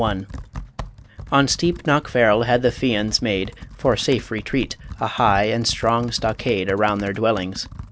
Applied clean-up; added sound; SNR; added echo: none; Computer keyboard; 15 dB; none.